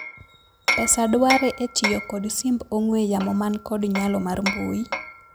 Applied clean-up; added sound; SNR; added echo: none; Hammer; 7 dB; none.